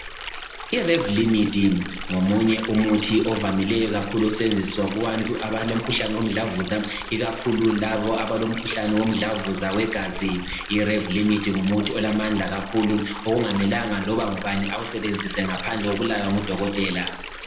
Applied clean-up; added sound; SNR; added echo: none; Stream; 10 dB; reverberation time 0.6 s.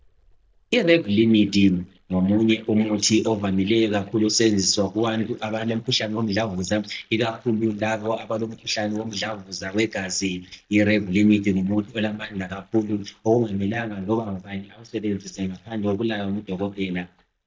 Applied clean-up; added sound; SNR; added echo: neural mask model DeepFilterNet 3.